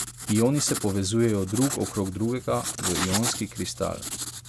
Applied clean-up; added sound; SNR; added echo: none; Writing; 6 dB; none.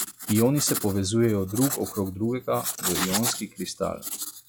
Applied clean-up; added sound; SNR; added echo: classical method log-MMSE.